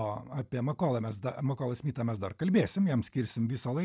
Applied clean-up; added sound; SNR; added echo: none; none; none; none.